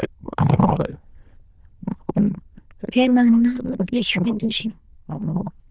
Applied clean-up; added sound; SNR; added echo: neural diffusion model UNIVERSE++.